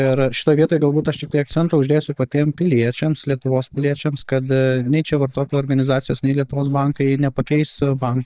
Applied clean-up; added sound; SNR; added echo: neural mask model DeepFilterNet 3.